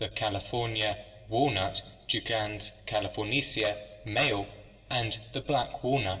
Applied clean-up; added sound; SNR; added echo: none; none; none; reverberation time 2.3 s.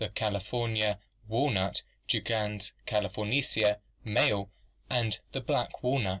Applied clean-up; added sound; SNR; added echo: none; none; none; none.